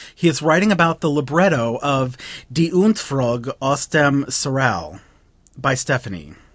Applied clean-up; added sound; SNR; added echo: none; none; none; none.